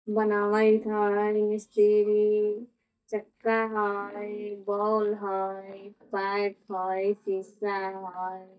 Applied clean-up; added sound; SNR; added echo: neural mask model DeepFilterNet 3.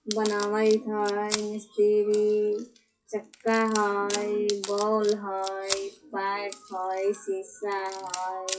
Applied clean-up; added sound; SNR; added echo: classical method WPE with log-MMSE.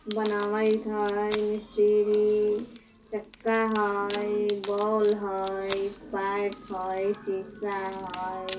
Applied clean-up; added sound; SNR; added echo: none; Wood; 13 dB; reverberation time 0.3 s.